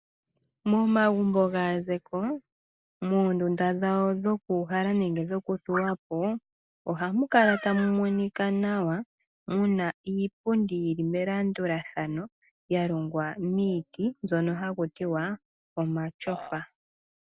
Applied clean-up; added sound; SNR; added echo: none; Burping, eructation; 12 dB; none.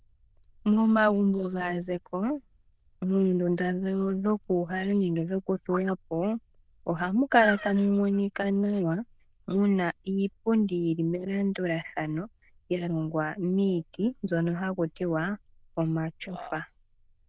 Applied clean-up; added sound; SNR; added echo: neural diffusion model UNIVERSE++.